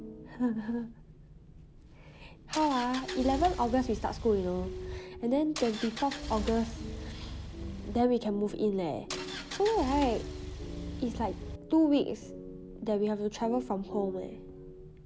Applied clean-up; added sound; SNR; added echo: none; Engine; 8 dB; none.